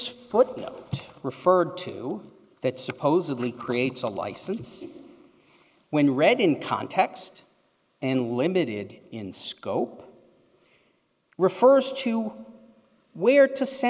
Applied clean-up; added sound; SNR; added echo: neural mask model Resemble Enhance denoiser.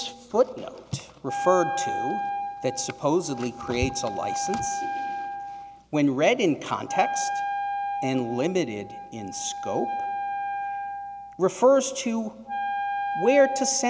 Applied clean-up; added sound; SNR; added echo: none; Wind instrument, woodwind instrument; 5 dB; none.